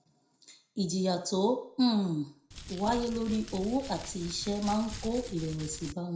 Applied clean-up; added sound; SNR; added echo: none; Crumpling, crinkling; 12 dB; reverberation time 0.5 s.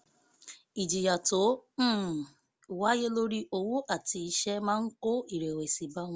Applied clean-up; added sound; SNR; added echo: none; none; none; none.